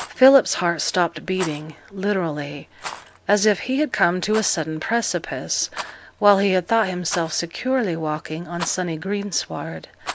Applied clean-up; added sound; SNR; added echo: none; Rattle; 17 dB; none.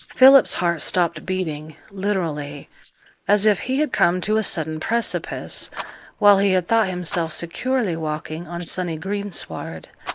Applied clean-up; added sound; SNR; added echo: neural mask model Resemble Enhance denoiser.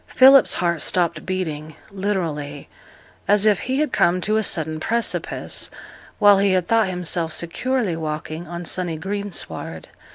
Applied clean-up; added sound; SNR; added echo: none; none; none; none.